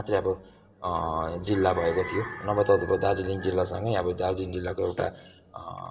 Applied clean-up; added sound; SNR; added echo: none; none; none; reverberation time 2.2 s.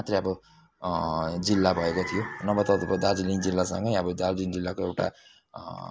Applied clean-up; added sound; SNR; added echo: none; none; none; none.